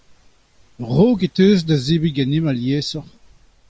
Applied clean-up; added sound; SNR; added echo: none; none; none; none.